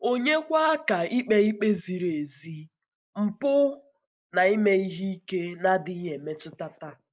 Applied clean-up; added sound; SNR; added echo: neural mask model Resemble Enhance denoiser.